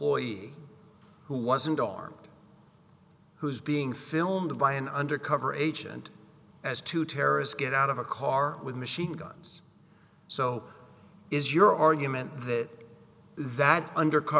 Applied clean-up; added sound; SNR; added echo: none; none; none; none.